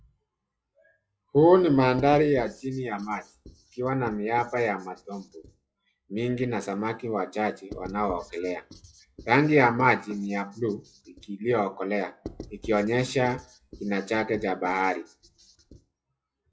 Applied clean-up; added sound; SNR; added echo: classical method WPE with log-MMSE.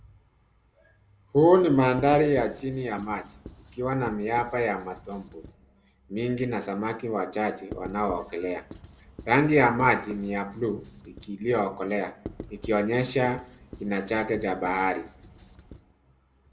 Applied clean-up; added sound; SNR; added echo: none; Writing; 18 dB; reverberation time 0.9 s.